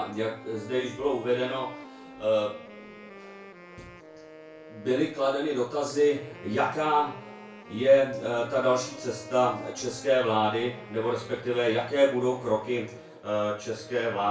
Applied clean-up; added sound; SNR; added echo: none; Wind instrument, woodwind instrument; 19 dB; reverberation time 0.3 s.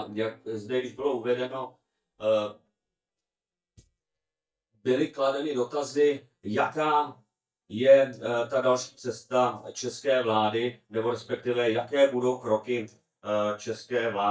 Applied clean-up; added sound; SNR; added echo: neural mask model DeepFilterNet 3.